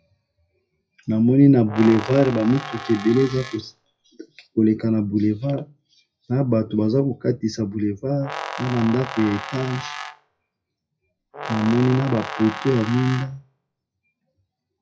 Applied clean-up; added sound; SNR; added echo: classical method WPE with log-MMSE.